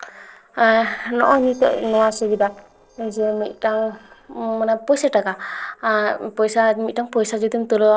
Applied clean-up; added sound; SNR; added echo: neural separator model SepFormer DNS4.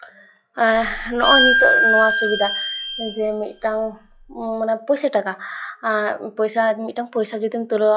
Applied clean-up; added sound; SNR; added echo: classical method log-MMSE.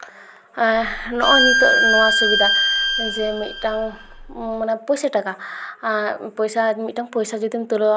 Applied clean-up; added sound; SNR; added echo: none; Bowed string instrument; -2 dB; none.